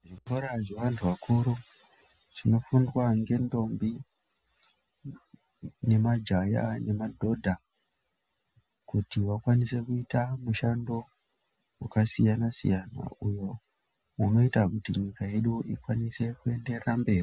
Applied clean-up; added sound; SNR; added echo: none; none; none; none.